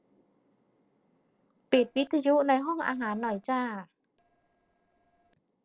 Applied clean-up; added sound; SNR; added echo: neural separator model SepFormer DNS4.